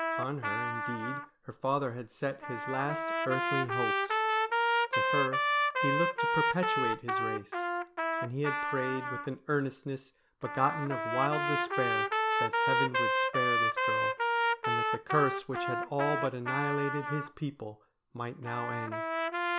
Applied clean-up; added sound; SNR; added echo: none; Trumpet; -4 dB; none.